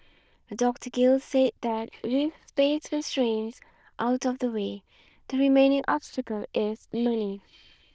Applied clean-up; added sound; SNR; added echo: neural diffusion model UNIVERSE++.